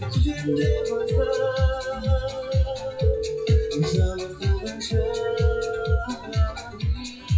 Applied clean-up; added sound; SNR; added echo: classical method WPE with log-MMSE.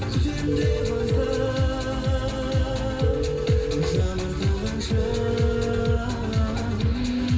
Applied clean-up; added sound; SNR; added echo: none; Telephone; 3 dB; reverberation time 1.8 s.